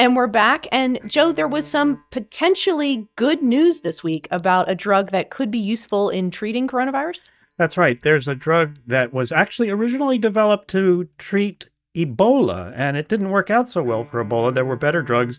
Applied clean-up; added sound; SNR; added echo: neural mask model DeepFilterNet 3.